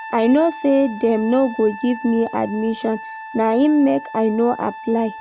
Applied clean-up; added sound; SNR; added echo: none; Trumpet; 15 dB; none.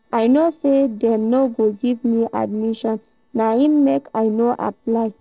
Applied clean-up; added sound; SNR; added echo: neural separator model SepFormer DNS4.